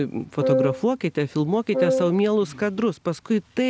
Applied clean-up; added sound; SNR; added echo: none; Wind instrument, woodwind instrument; 1 dB; none.